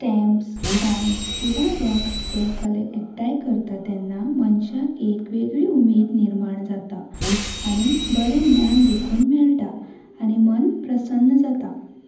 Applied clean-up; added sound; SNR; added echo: none; Bus; 6 dB; reverberation time 0.8 s.